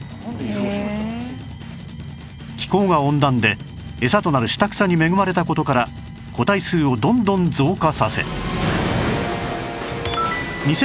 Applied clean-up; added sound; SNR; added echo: none; none; none; none.